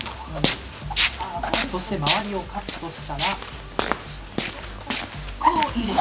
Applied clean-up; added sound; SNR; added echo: none; Walk, footsteps; -5 dB; reverberation time 0.2 s.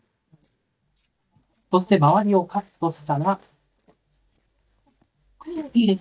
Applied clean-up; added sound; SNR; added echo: neural mask model DeepFilterNet 3.